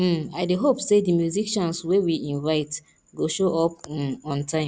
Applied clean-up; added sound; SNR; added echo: none; none; none; none.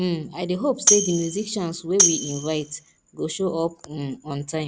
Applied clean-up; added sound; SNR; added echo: none; Tambourine; -2 dB; none.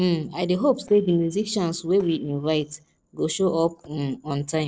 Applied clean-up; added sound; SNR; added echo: neural separator model SepFormer DNS4.